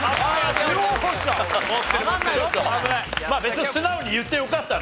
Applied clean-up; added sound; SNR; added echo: none; none; none; none.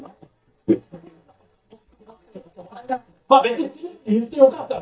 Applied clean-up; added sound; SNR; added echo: neural mask model DeepFilterNet 3.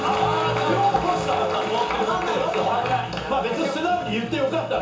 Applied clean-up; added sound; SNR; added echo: none; Chink, clink; 12 dB; reverberation time 0.7 s.